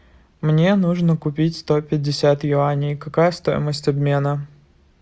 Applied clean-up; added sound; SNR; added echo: none; none; none; none.